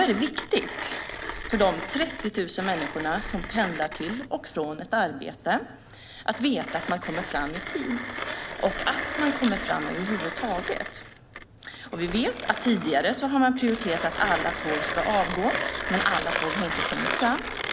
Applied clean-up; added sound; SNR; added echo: none; Mechanisms; 5 dB; none.